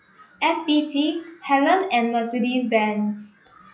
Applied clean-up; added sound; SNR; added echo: classical method log-MMSE.